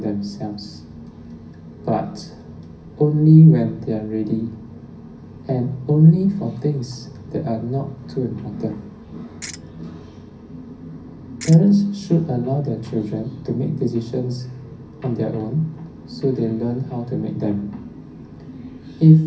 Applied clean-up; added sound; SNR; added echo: none; Ratchet, pawl; 16 dB; reverberation time 0.3 s.